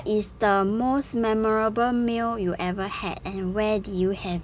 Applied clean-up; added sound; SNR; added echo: none; none; none; none.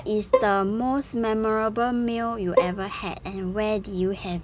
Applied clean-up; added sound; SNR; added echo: none; Bowed string instrument; 5 dB; none.